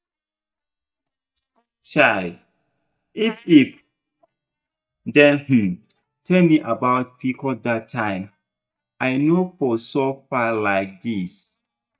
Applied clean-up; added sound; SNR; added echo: neural mask model DeepFilterNet 3.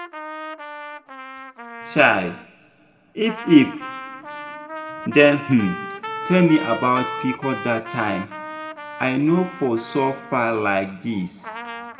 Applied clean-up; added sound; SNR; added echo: none; Trumpet; 12 dB; reverberation time 1.2 s.